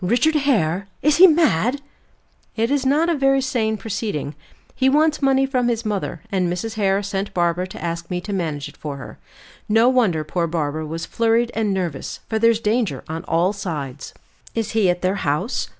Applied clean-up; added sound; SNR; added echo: none; none; none; none.